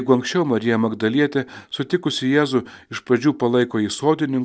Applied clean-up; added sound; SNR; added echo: none; none; none; none.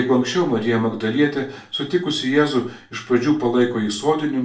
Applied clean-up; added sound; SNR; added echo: none; none; none; reverberation time 0.3 s.